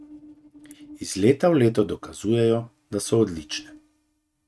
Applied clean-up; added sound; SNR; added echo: neural mask model RNNoise.